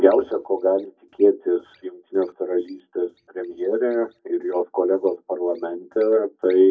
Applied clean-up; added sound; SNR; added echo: neural mask model DeepFilterNet 3.